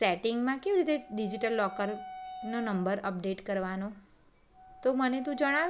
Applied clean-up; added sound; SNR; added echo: none; Wind instrument, woodwind instrument; 15 dB; none.